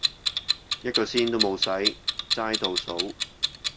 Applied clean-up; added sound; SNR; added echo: none; Clock; -1 dB; none.